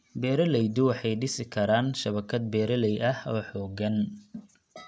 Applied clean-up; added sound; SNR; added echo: none; none; none; none.